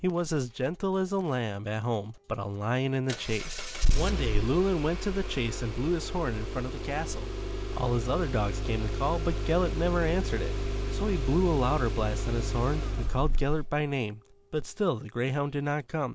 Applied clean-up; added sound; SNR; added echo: none; Engine starting; 1 dB; none.